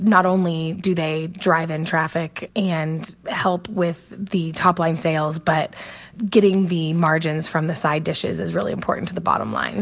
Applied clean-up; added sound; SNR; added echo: none; none; none; none.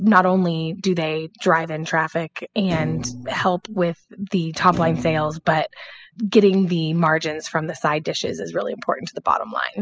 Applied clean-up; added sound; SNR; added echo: classical method spectral subtraction.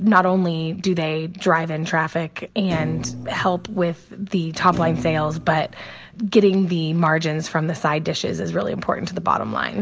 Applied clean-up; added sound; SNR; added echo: none; Thump, thud; 11 dB; none.